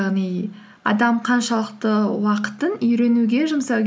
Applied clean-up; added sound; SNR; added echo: none; none; none; none.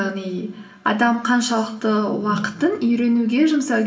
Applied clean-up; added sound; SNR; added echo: none; Whoosh, swoosh, swish; 16 dB; reverberation time 0.7 s.